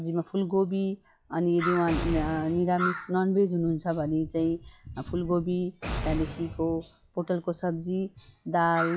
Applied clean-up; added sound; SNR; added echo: classical method log-MMSE.